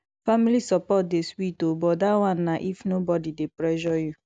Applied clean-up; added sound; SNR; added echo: none; none; none; none.